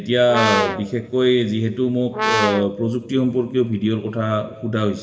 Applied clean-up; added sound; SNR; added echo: none; Brass instrument; 2 dB; reverberation time 1.5 s.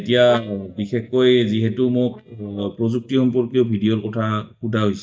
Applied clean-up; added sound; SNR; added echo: neural mask model DeepFilterNet 3.